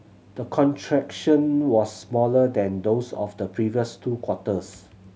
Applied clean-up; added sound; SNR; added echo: none; none; none; none.